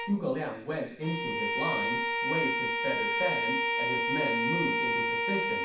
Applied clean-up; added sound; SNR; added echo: none; Bowed string instrument; -4 dB; reverberation time 0.6 s.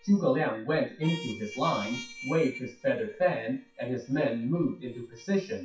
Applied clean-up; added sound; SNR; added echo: classical method WPE with log-MMSE.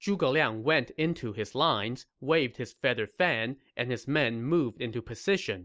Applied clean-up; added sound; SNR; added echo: none; none; none; none.